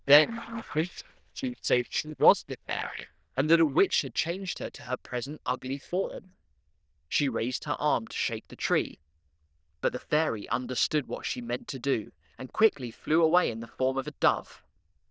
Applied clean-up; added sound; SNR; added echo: neural diffusion model UNIVERSE++.